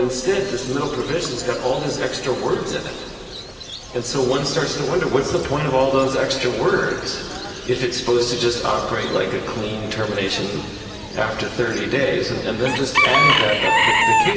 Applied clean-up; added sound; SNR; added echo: none; Bird / Chicken, rooster; 4 dB; reverberation time 2.7 s.